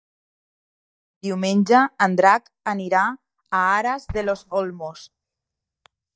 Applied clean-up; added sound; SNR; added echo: neural mask model DeepFilterNet 3.